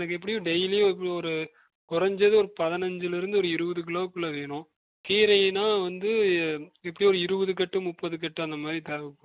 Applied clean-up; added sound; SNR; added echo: none; none; none; none.